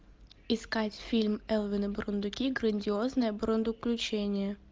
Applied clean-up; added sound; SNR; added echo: none; none; none; none.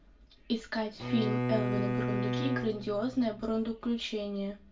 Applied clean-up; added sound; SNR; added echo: none; Bowed string instrument; 1 dB; reverberation time 0.2 s.